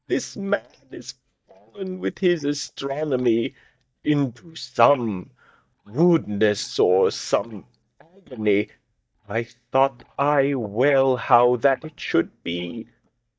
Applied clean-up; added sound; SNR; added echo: neural mask model DeepFilterNet 3.